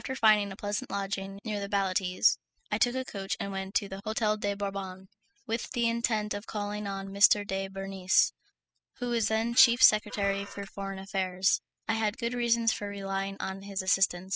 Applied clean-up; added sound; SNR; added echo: classical method spectral subtraction.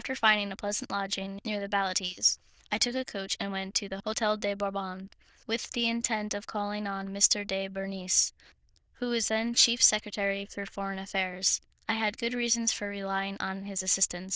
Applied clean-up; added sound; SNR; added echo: neural diffusion model UNIVERSE++.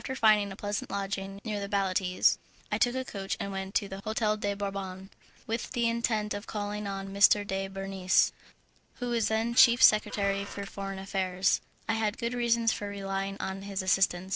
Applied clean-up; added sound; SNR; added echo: neural separator model SepFormer DNS4.